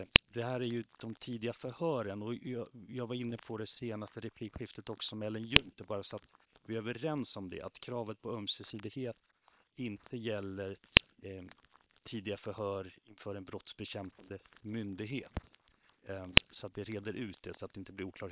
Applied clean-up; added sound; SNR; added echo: neural separator model SepFormer WHAM!.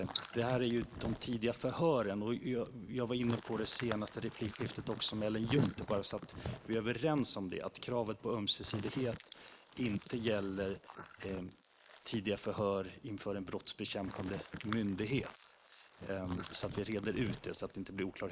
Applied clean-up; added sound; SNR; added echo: neural mask model Resemble Enhance denoiser.